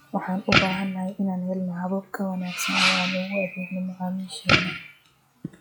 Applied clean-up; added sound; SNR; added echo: classical method log-MMSE.